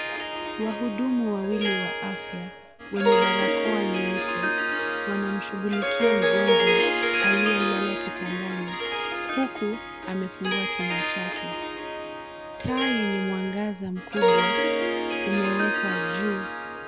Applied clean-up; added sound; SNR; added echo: none; Harp; -4 dB; none.